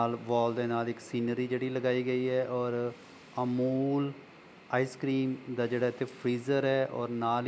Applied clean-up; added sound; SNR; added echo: none; none; none; none.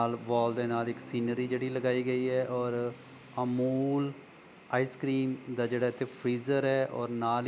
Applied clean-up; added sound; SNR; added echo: none; Bowed string instrument; 19 dB; none.